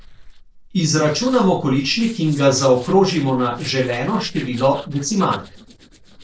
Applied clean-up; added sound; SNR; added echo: neural separator model SepFormer DNS4.